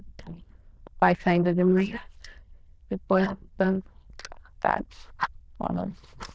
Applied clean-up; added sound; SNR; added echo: neural diffusion model UNIVERSE++.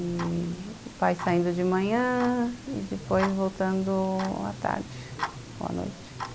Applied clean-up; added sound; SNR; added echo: none; Tick-tock; 11 dB; none.